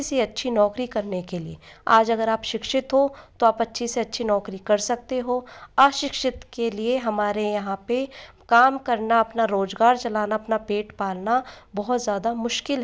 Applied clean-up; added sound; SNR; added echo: none; none; none; none.